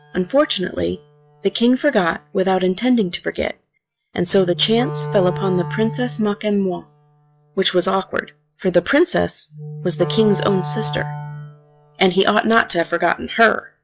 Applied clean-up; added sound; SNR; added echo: classical method log-MMSE.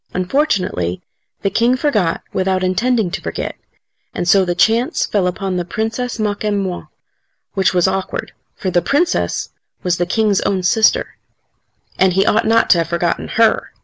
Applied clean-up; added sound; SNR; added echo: none; none; none; none.